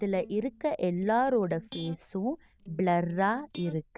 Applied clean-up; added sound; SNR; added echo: neural diffusion model UNIVERSE++.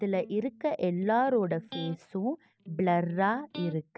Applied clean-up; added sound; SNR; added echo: none; Electric guitar; 18 dB; none.